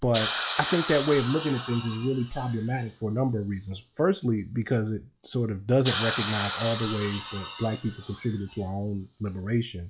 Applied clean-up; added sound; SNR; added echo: classical method log-MMSE.